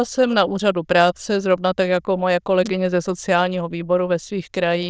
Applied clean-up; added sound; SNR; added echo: neural diffusion model UNIVERSE++.